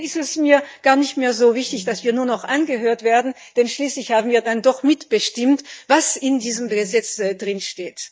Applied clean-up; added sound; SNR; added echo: neural mask model DeepFilterNet 3.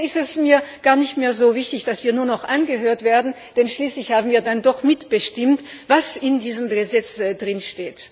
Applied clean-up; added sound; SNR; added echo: none; none; none; none.